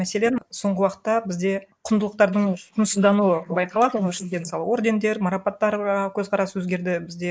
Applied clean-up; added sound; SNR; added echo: neural mask model Resemble Enhance denoiser.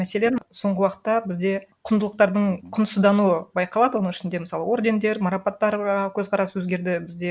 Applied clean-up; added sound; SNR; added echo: none; none; none; none.